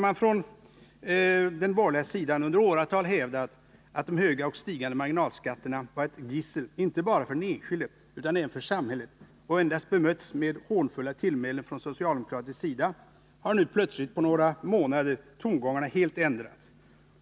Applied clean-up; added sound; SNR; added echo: none; none; none; none.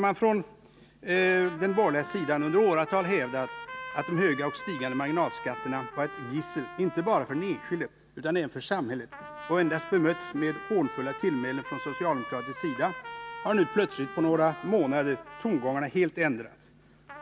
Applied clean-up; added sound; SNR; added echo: none; Trumpet; 13 dB; none.